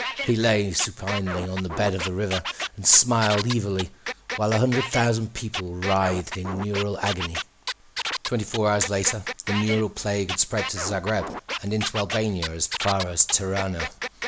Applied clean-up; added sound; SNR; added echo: none; Scratching (performance technique); 8 dB; none.